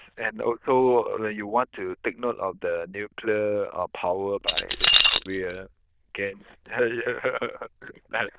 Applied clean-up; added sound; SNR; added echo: neural diffusion model UNIVERSE++.